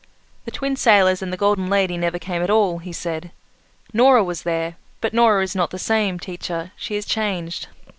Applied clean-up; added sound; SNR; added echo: none; none; none; none.